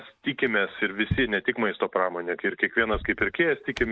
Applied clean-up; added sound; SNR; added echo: neural mask model RNNoise.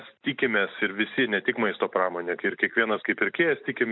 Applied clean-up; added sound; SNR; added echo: none; none; none; none.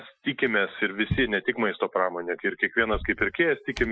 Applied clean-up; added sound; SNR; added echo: classical method Wiener filter.